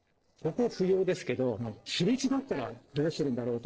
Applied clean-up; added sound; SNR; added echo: neural separator model SepFormer DNS4.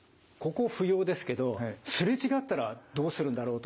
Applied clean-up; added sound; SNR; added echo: none; none; none; none.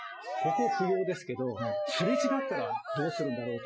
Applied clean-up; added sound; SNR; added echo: classical method Wiener filter.